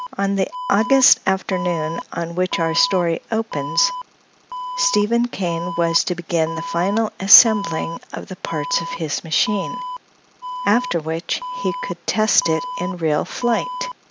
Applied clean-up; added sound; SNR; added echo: none; Alarm; 9 dB; none.